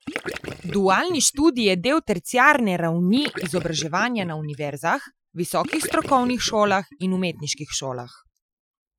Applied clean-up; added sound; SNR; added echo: classical method Wiener filter.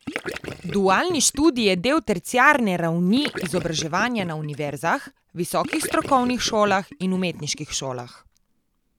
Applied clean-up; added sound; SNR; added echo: none; Gurgling / Liquid; 13 dB; none.